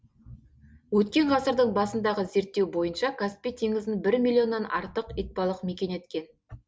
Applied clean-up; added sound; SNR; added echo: none; none; none; none.